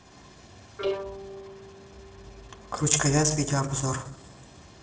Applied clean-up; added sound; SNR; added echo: neural separator model SepFormer DNS4.